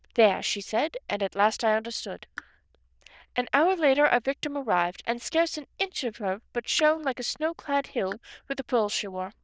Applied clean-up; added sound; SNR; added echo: neural diffusion model UNIVERSE++.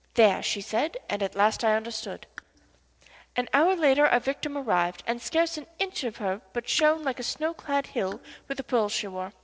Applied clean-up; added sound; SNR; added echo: neural separator model SepFormer DNS4.